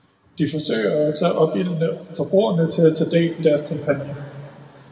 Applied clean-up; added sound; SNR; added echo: none; none; none; reverberation time 1.9 s.